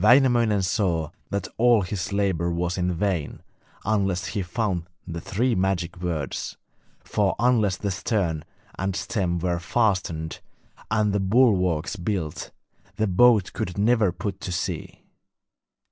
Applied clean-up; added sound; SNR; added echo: none; none; none; none.